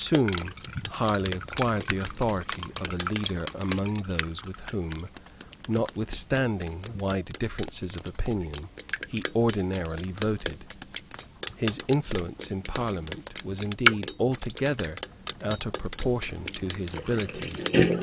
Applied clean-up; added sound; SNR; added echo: none; Drip; 3 dB; none.